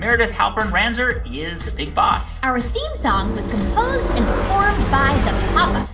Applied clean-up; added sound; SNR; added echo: none; Motorcycle; 1 dB; reverberation time 0.4 s.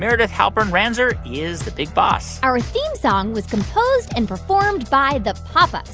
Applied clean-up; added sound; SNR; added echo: none; none; none; none.